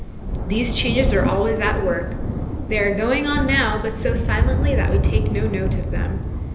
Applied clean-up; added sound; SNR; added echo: none; Thunder; -2 dB; reverberation time 1.4 s.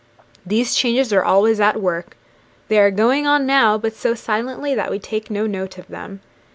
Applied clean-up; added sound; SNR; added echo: none; none; none; none.